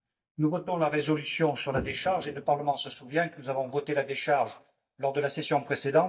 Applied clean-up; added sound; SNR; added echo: neural mask model DeepFilterNet 3.